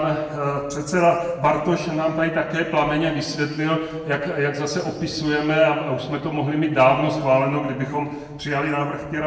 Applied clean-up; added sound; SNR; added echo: none; none; none; reverberation time 1.1 s.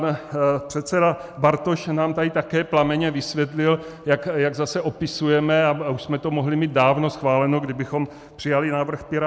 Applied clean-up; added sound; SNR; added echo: none; none; none; none.